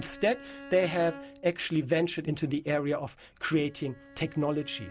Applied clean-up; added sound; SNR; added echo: none; Bowed string instrument; 19 dB; none.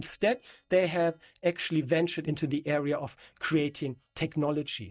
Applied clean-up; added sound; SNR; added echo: neural mask model DeepFilterNet 3.